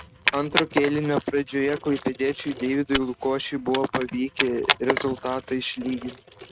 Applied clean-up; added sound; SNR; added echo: neural mask model RNNoise.